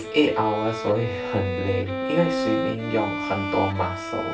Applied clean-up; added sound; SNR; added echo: none; Bowed string instrument; 3 dB; reverberation time 0.3 s.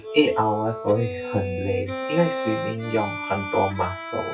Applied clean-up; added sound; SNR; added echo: classical method WPE with log-MMSE.